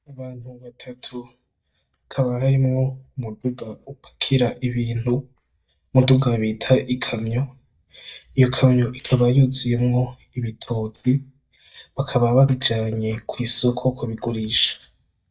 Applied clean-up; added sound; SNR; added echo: neural mask model DeepFilterNet 3.